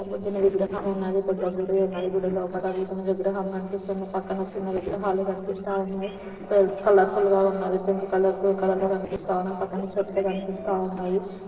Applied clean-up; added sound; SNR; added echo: neural separator model SepFormer DNS4.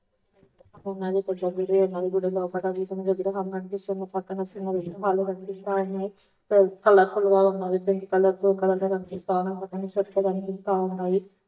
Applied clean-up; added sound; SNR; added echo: neural mask model DeepFilterNet 3.